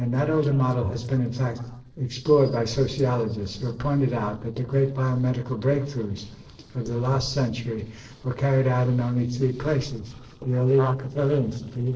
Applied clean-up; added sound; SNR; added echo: neural separator model SepFormer DNS4.